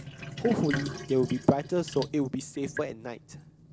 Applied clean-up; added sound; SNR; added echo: none; Sink (filling or washing); 11 dB; none.